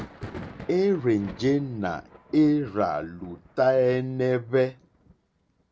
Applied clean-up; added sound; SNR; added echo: none; Thunder; 19 dB; none.